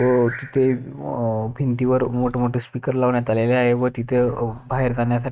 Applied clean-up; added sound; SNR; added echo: neural mask model RNNoise.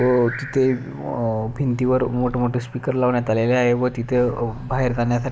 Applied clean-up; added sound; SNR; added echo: none; Purr; 19 dB; none.